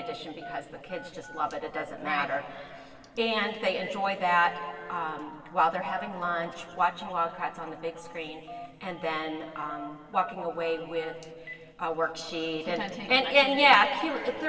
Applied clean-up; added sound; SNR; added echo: none; Telephone; 19 dB; reverberation time 2.3 s.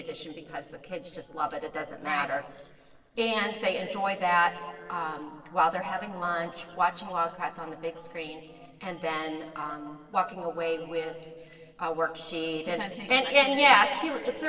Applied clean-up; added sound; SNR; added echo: neural separator model SepFormer DNS4.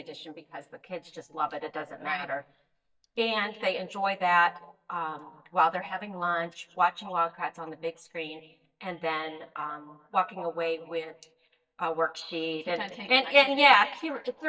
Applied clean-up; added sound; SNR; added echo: neural mask model DeepFilterNet 3.